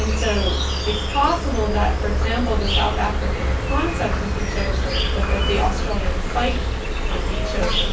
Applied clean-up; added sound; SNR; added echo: none; Insect; -5 dB; reverberation time 0.3 s.